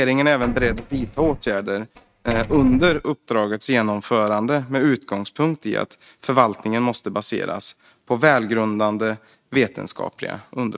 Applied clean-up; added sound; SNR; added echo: neural mask model RNNoise.